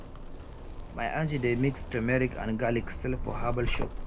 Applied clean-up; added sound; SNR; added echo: none; Zipper (clothing); 5 dB; none.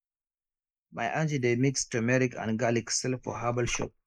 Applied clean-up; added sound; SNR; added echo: neural mask model Resemble Enhance denoiser.